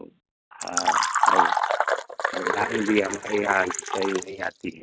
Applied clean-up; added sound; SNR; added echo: neural mask model RNNoise.